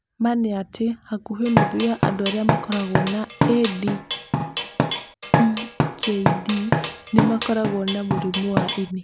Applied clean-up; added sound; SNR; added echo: none; Drum kit; 0 dB; none.